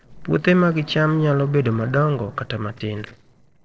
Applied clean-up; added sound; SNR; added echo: neural separator model SepFormer DNS4.